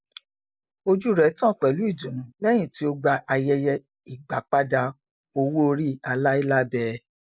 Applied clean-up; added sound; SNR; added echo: neural mask model Resemble Enhance denoiser.